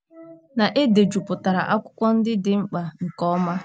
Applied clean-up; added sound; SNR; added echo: none; none; none; none.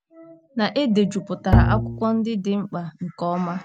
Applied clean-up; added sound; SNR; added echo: none; Bowed string instrument; -3 dB; none.